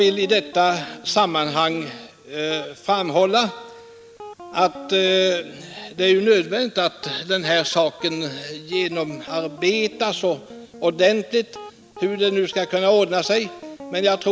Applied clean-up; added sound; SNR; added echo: none; Guitar; 18 dB; none.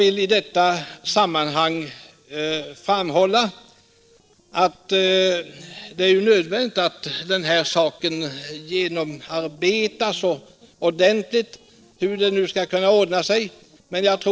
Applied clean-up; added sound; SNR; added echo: neural separator model SepFormer DNS4.